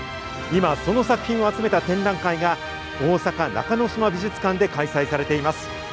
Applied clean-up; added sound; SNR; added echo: none; none; none; none.